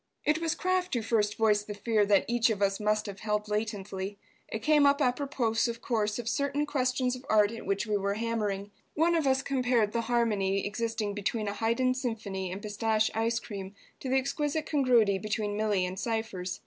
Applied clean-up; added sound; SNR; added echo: none; none; none; none.